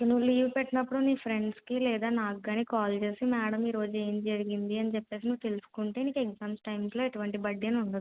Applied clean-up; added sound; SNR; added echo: none; none; none; none.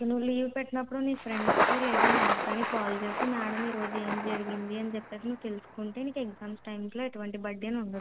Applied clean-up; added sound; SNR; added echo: none; Thunder; -1 dB; none.